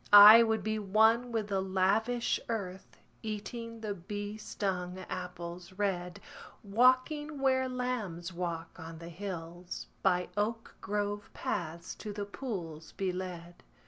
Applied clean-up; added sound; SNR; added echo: none; none; none; none.